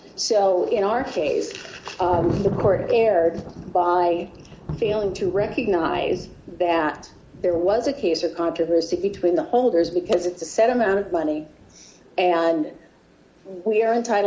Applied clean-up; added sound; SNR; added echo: none; Thunder; 15 dB; none.